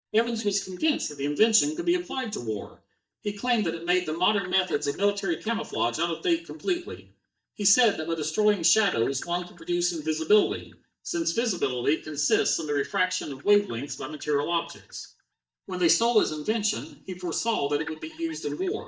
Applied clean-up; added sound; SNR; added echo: neural mask model DeepFilterNet 3.